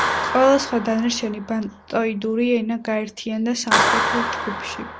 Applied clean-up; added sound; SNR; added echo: none; Clapping; 3 dB; none.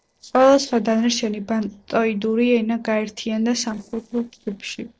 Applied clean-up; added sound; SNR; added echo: neural separator model SepFormer DNS4.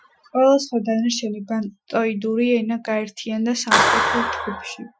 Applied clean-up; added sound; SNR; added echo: classical method Wiener filter.